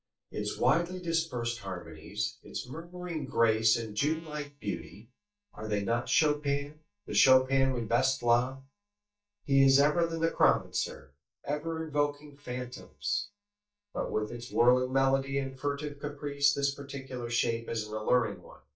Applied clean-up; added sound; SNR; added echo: neural mask model DeepFilterNet 3.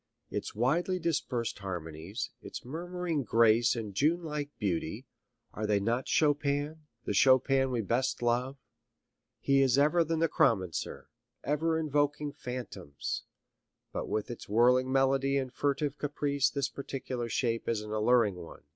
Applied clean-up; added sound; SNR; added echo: none; none; none; none.